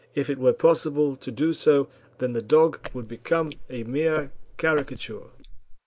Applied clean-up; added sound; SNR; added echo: neural mask model Resemble Enhance denoiser.